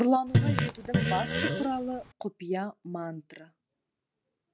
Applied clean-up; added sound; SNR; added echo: none; Fart; -4 dB; none.